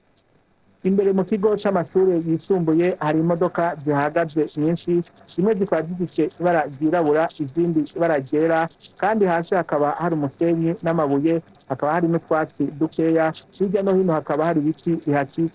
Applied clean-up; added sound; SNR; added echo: neural separator model SepFormer DNS4.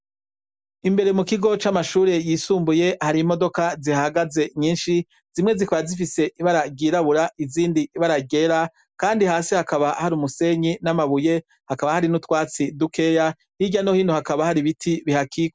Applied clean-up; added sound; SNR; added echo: none; none; none; none.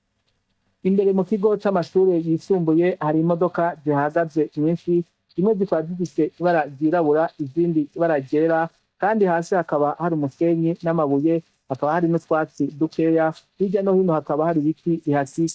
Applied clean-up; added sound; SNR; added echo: neural mask model DeepFilterNet 3.